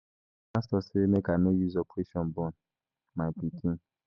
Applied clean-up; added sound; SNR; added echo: none; none; none; none.